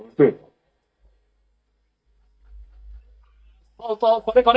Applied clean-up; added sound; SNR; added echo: neural mask model DeepFilterNet 3.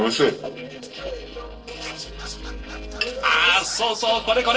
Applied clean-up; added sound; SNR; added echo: neural separator model SepFormer DNS4.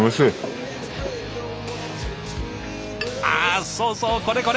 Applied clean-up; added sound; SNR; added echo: none; none; none; none.